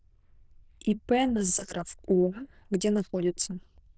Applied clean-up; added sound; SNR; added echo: neural diffusion model UNIVERSE++.